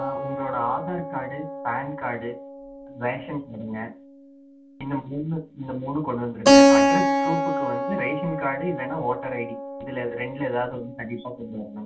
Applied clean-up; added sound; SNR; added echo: none; Keyboard (musical); -5 dB; reverberation time 0.2 s.